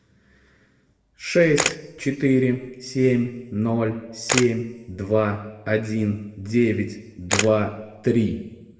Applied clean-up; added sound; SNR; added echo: none; Camera; 7 dB; reverberation time 1.0 s.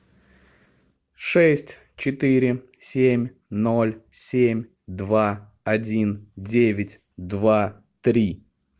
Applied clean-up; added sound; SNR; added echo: none; none; none; none.